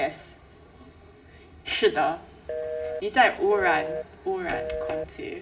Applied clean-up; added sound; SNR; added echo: none; Telephone; 6 dB; reverberation time 2.4 s.